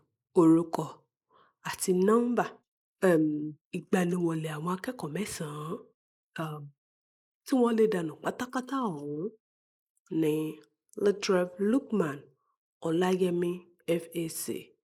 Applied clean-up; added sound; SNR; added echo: neural mask model Resemble Enhance denoiser.